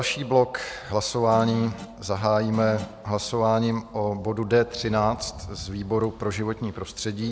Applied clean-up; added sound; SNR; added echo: none; Guitar; 16 dB; none.